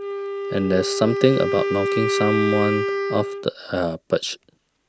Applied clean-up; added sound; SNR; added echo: none; Wind instrument, woodwind instrument; 2 dB; none.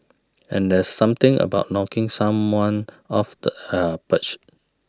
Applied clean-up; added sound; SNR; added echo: none; none; none; none.